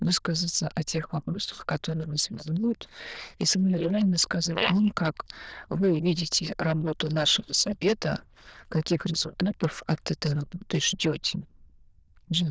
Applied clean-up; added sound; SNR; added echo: neural diffusion model UNIVERSE++.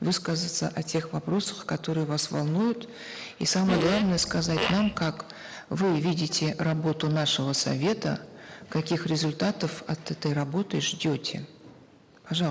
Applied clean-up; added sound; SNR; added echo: none; Fart; 4 dB; none.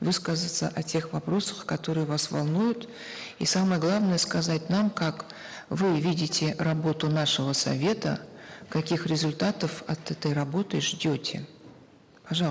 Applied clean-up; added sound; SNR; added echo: none; none; none; none.